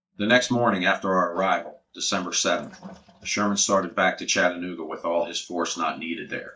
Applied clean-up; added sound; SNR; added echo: neural mask model DeepFilterNet 3.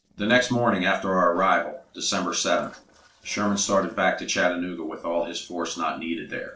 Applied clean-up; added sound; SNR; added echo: neural separator model SepFormer DNS4.